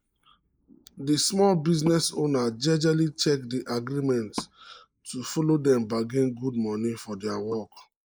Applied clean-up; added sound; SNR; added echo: neural mask model Resemble Enhance denoiser.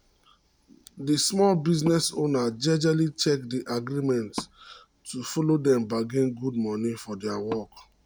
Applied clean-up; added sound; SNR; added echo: none; Wood; 20 dB; none.